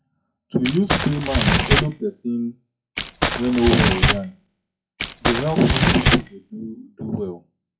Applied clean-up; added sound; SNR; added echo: classical method WPE with log-MMSE.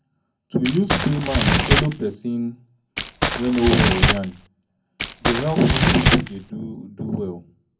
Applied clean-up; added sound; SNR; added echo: none; Crumpling, crinkling; -3 dB; reverberation time 0.3 s.